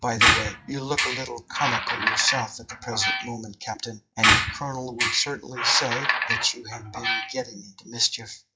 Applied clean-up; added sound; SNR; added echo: classical method log-MMSE.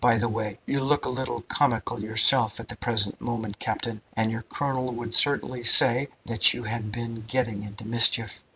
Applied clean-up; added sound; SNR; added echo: none; none; none; none.